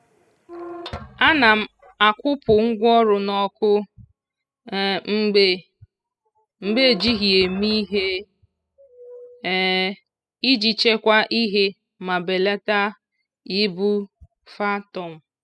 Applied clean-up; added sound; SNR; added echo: classical method spectral subtraction.